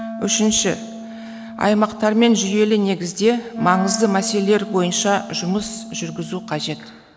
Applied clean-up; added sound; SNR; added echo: none; Wind instrument, woodwind instrument; 13 dB; none.